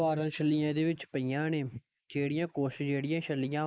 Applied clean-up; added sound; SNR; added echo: neural mask model Resemble Enhance denoiser.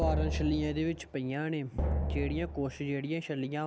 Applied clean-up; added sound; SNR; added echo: none; Drum; 2 dB; none.